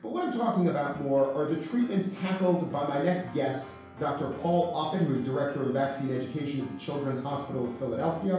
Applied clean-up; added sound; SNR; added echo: none; Piano; 19 dB; reverberation time 0.7 s.